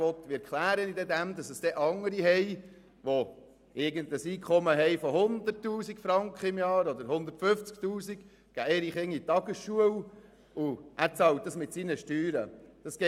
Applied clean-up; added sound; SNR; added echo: none; none; none; none.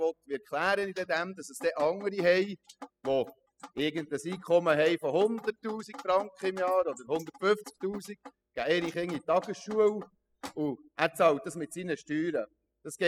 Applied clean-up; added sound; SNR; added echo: classical method spectral subtraction.